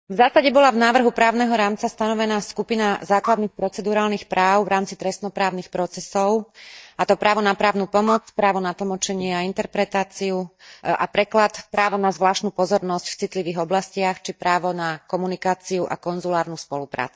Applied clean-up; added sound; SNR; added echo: neural mask model DeepFilterNet 3.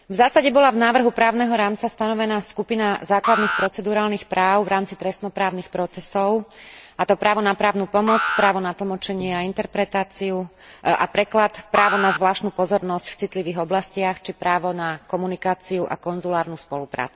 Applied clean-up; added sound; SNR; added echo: none; Alarm; 6 dB; none.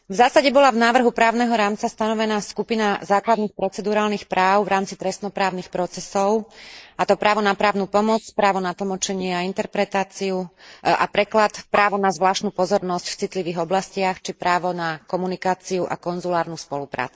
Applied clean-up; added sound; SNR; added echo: neural mask model Resemble Enhance denoiser.